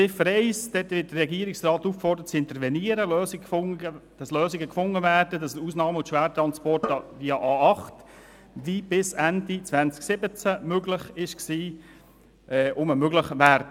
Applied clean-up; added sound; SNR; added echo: none; Drum; 13 dB; none.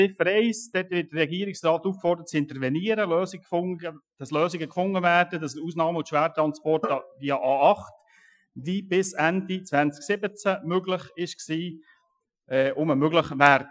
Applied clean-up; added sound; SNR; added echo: classical method Wiener filter.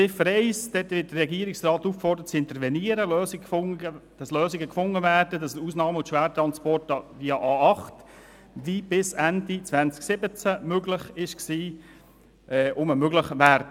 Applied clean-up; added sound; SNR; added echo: none; none; none; none.